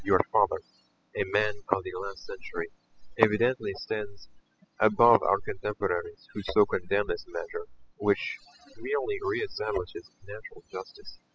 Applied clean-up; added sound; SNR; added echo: classical method spectral subtraction.